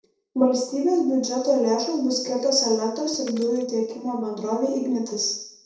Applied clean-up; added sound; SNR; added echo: neural separator model SepFormer DNS4.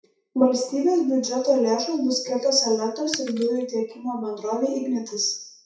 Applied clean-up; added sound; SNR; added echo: classical method WPE with log-MMSE.